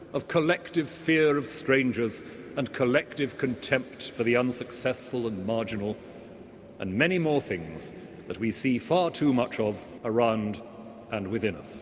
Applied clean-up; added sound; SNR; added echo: none; none; none; none.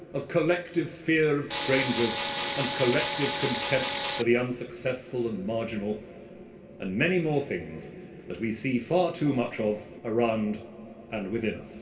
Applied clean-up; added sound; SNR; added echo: none; Tools; 0 dB; reverberation time 0.3 s.